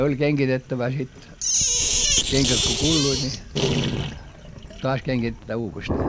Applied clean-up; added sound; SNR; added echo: none; Sink (filling or washing); -1 dB; none.